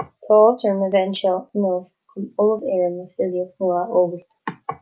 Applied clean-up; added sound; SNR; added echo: none; none; none; none.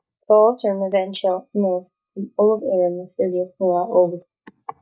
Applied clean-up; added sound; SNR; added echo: neural mask model DeepFilterNet 3.